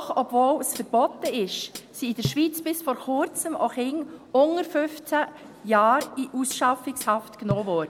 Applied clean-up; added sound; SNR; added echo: none; Hi-hat; 13 dB; none.